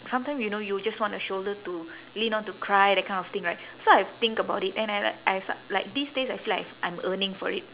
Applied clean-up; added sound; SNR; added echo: none; none; none; none.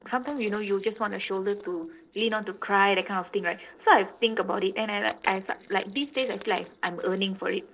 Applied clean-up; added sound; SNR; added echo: neural separator model SepFormer DNS4.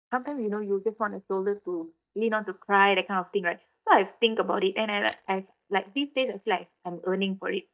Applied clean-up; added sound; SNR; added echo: neural mask model DeepFilterNet 3.